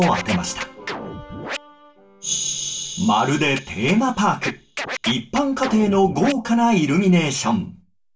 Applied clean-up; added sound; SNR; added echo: none; Scratching (performance technique); 13 dB; reverberation time 0.2 s.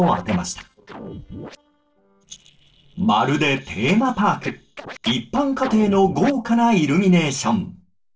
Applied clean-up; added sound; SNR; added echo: neural separator model SepFormer DNS4.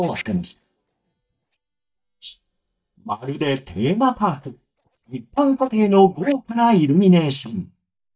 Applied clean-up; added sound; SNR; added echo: neural mask model DeepFilterNet 3.